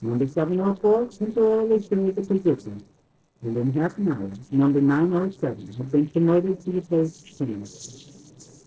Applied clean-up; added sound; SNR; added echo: neural separator model SepFormer DNS4.